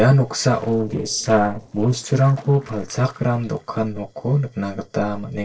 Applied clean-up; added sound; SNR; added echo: neural separator model SepFormer DNS4.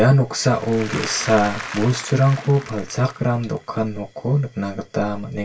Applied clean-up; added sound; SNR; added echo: none; Applause / Crowd; 14 dB; reverberation time 0.2 s.